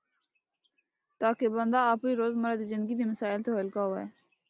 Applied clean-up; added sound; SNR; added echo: none; none; none; none.